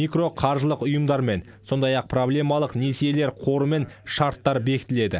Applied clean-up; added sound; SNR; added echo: none; none; none; none.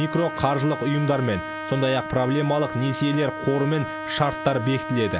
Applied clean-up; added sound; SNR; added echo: none; Trumpet; 8 dB; none.